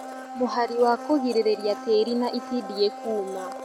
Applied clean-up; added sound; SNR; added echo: none; Domestic sounds, home sounds; 11 dB; none.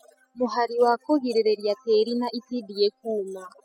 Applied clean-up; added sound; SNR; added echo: classical method spectral subtraction.